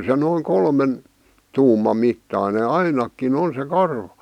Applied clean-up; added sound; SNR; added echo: none; none; none; none.